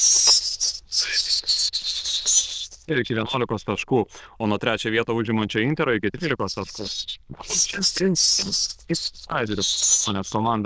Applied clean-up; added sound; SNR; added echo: neural diffusion model UNIVERSE++.